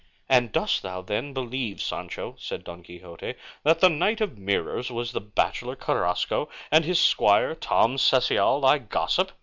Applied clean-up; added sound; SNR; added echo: none; none; none; none.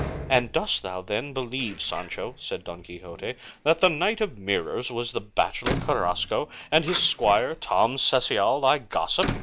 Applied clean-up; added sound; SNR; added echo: none; Door; 12 dB; none.